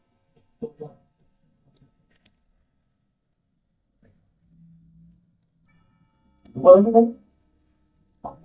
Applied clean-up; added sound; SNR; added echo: neural mask model DeepFilterNet 3.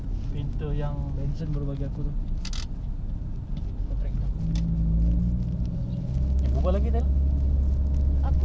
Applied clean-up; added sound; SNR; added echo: none; none; none; none.